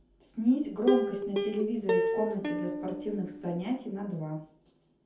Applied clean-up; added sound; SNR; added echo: none; Plucked string instrument; 0 dB; reverberation time 0.5 s.